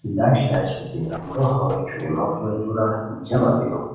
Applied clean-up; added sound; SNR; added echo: neural separator model SepFormer DNS4.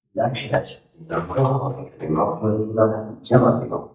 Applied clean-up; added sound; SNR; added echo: neural mask model DeepFilterNet 3.